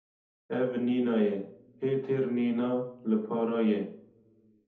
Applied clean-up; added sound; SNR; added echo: none; none; none; reverberation time 0.6 s.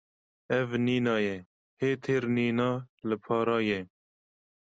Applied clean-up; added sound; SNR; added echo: none; none; none; none.